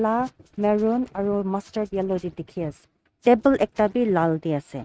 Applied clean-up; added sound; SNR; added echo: neural mask model RNNoise.